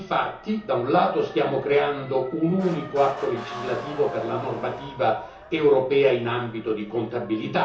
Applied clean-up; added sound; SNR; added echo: none; Motor vehicle (road) / Siren; 16 dB; reverberation time 0.6 s.